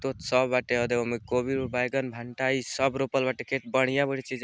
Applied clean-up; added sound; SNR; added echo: none; none; none; none.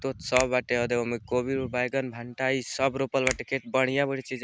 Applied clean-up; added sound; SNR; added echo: none; Finger snapping; 11 dB; none.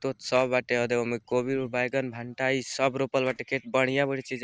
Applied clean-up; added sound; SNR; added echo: neural separator model SepFormer DNS4.